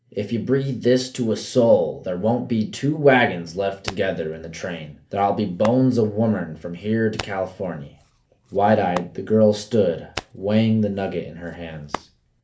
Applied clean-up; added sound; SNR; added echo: none; Hands; 18 dB; reverberation time 0.3 s.